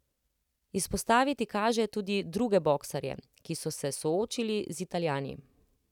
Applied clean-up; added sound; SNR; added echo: none; none; none; none.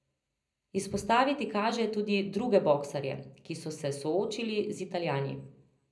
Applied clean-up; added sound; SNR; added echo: none; none; none; reverberation time 0.5 s.